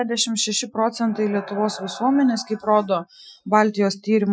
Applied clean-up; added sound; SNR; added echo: classical method Wiener filter.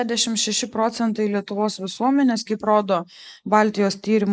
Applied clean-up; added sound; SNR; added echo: neural mask model Resemble Enhance denoiser.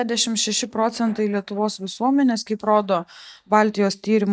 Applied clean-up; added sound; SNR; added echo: neural mask model DeepFilterNet 3.